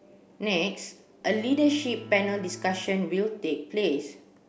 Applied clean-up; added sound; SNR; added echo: none; Bowed string instrument; 18 dB; none.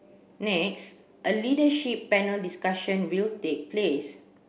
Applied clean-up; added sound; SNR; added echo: none; none; none; none.